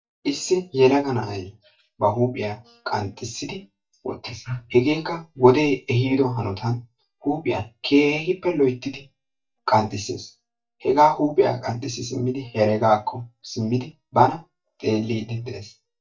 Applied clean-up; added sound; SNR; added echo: neural mask model DeepFilterNet 3.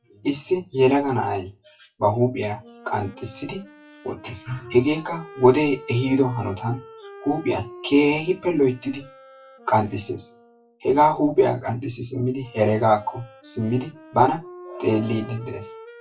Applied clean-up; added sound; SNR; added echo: classical method WPE with log-MMSE.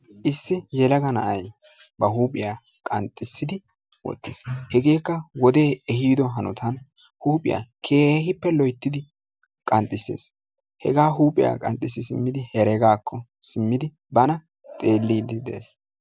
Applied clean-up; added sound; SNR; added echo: none; none; none; none.